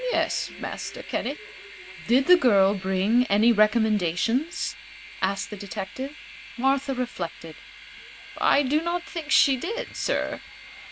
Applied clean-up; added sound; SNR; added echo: none; Train; 18 dB; none.